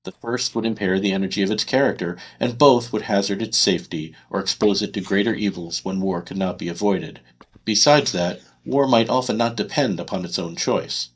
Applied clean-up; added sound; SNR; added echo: neural mask model DeepFilterNet 3.